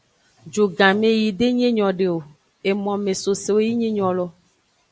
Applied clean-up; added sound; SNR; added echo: none; none; none; none.